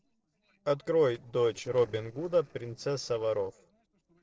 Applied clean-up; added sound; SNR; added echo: neural separator model SepFormer DNS4.